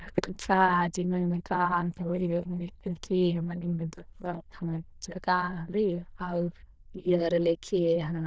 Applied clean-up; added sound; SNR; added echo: neural diffusion model UNIVERSE++.